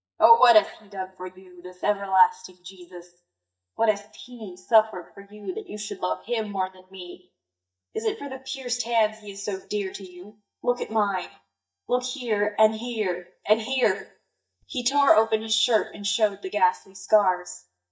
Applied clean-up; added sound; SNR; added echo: neural mask model DeepFilterNet 3.